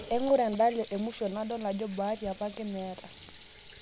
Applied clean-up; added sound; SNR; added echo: none; Water tap, faucet; 19 dB; none.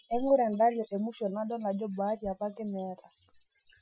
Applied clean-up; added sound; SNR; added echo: classical method Wiener filter.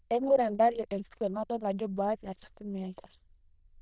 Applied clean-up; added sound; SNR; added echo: neural diffusion model UNIVERSE++.